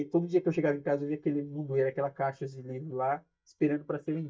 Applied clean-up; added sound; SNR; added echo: neural mask model DeepFilterNet 3.